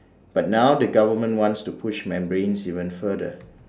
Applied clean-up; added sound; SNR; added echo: none; none; none; none.